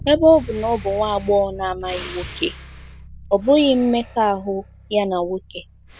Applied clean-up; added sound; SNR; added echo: none; Bass guitar + Breathing; 16 dB; none.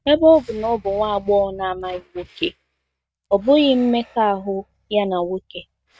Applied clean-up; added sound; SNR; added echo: neural mask model RNNoise.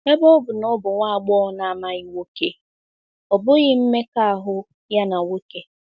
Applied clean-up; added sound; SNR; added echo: none; none; none; none.